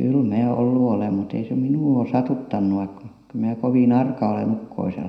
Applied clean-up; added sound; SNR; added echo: none; none; none; reverberation time 0.8 s.